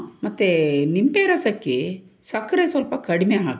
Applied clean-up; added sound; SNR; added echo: none; none; none; none.